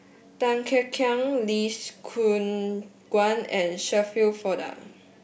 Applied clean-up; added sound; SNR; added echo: none; none; none; none.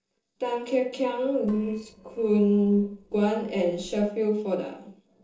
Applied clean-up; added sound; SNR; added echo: neural separator model SepFormer DNS4.